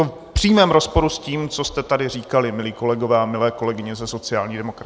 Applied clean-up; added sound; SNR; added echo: none; none; none; none.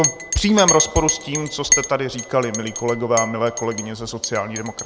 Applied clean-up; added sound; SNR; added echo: none; Chink, clink; 4 dB; none.